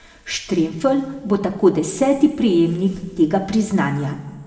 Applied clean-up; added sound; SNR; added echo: none; none; none; reverberation time 1.2 s.